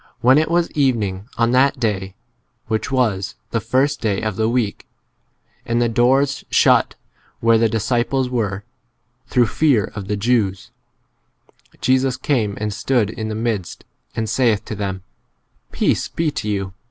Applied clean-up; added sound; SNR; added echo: none; none; none; none.